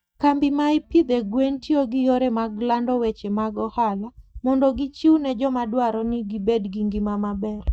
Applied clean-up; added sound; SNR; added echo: neural mask model DeepFilterNet 3.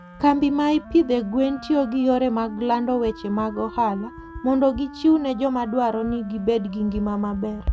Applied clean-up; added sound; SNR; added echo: none; Wind instrument, woodwind instrument; 18 dB; none.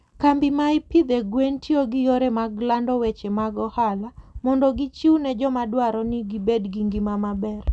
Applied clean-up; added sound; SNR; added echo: none; none; none; none.